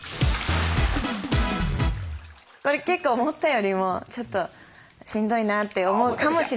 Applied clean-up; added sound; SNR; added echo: none; Bathtub (filling or washing) / Splash, splatter; 15 dB; none.